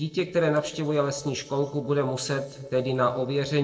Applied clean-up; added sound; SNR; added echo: neural separator model SepFormer DNS4.